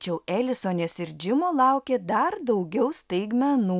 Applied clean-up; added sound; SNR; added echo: none; none; none; none.